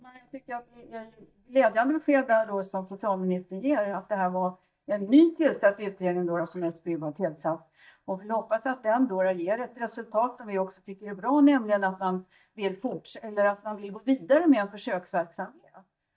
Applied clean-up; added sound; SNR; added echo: neural mask model DeepFilterNet 3.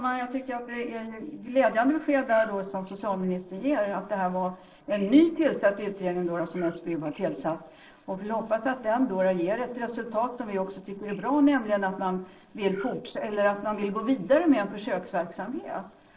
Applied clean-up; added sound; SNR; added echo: neural separator model SepFormer DNS4.